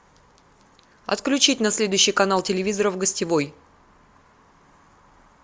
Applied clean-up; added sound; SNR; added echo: none; none; none; none.